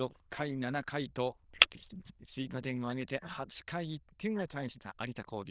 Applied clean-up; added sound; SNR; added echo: neural diffusion model UNIVERSE++.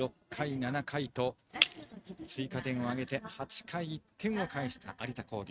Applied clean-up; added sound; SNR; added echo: neural mask model RNNoise.